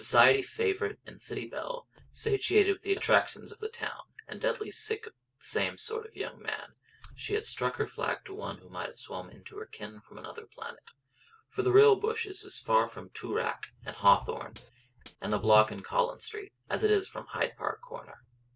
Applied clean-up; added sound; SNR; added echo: none; Hi-hat; 14 dB; none.